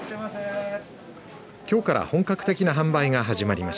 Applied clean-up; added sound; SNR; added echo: none; none; none; none.